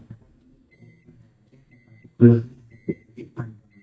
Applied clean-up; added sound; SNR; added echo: neural mask model DeepFilterNet 3.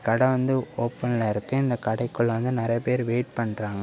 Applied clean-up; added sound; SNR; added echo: none; none; none; none.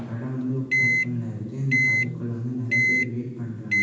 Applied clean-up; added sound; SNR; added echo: none; Microwave oven; -3 dB; reverberation time 1.2 s.